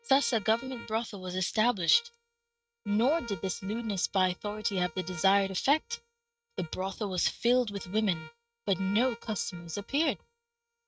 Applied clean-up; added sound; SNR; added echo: neural mask model RNNoise.